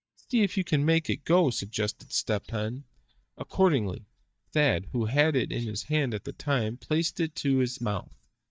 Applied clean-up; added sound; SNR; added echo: neural mask model DeepFilterNet 3.